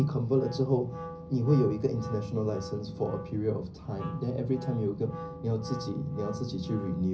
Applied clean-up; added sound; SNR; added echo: none; Wind instrument, woodwind instrument; 12 dB; reverberation time 0.5 s.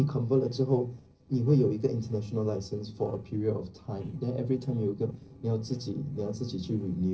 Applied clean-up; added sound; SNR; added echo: neural separator model SepFormer DNS4.